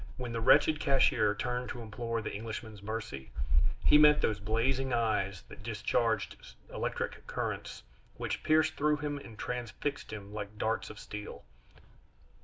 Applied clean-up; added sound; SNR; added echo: none; none; none; none.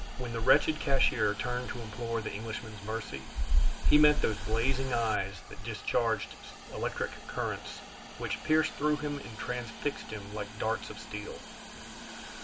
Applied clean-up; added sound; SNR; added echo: none; Hiss; 16 dB; none.